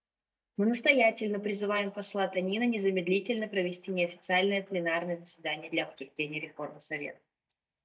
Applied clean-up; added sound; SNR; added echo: neural mask model DeepFilterNet 3.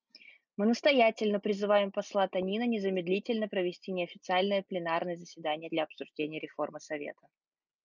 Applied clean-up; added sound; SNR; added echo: none; none; none; none.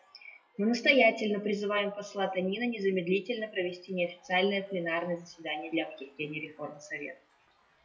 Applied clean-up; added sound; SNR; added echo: classical method WPE with log-MMSE.